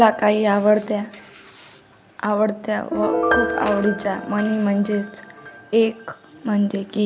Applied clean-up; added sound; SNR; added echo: none; Piano; 8 dB; none.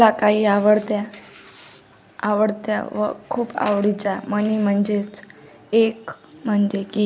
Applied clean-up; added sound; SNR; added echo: none; none; none; none.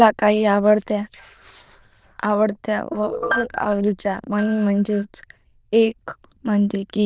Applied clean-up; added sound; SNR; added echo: neural diffusion model UNIVERSE++.